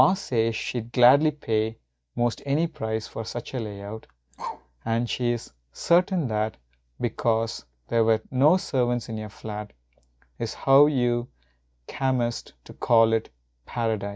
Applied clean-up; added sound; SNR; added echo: neural mask model DeepFilterNet 3.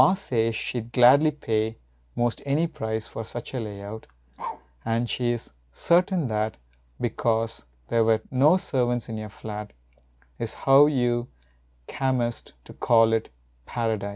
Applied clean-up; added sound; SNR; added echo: none; Bark; 16 dB; none.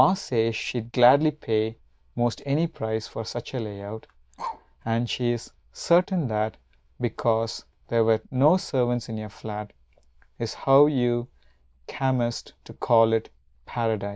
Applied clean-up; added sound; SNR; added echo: neural diffusion model UNIVERSE++.